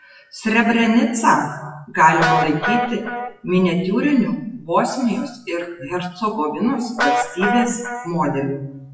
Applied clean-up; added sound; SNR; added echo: classical method WPE with log-MMSE.